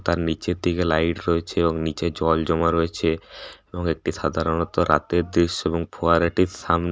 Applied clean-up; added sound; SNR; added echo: none; none; none; none.